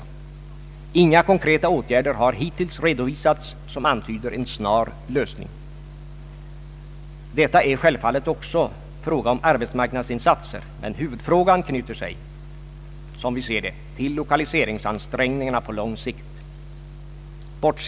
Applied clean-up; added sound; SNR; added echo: none; none; none; none.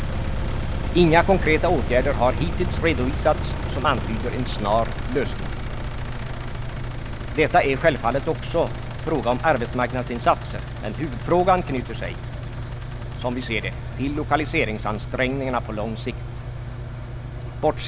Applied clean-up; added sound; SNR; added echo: none; Engine; 4 dB; none.